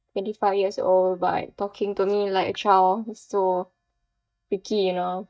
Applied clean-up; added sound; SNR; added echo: neural mask model DeepFilterNet 3.